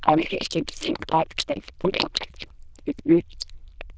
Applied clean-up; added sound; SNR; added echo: neural diffusion model UNIVERSE++.